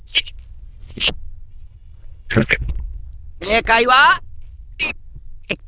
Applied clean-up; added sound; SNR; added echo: neural diffusion model UNIVERSE++.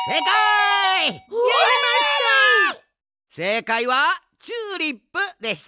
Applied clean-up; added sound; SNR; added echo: none; none; none; none.